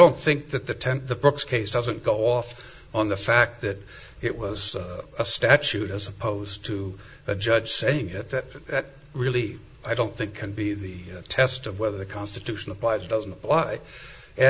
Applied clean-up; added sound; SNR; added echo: none; none; none; none.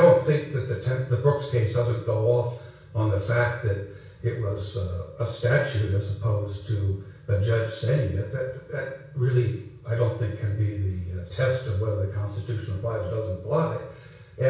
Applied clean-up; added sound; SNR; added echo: none; none; none; reverberation time 0.6 s.